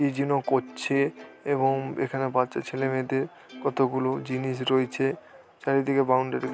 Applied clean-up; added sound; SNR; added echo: none; Plucked string instrument; 19 dB; none.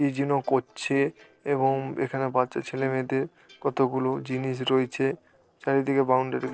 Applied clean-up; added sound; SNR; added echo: neural separator model SepFormer DNS4.